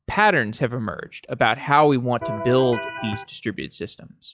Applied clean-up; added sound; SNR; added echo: classical method log-MMSE.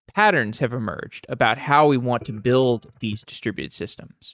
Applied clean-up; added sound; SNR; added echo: neural mask model DeepFilterNet 3.